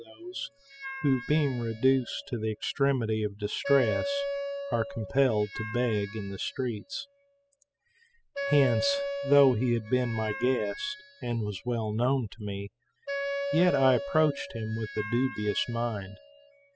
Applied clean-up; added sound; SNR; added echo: classical method spectral subtraction.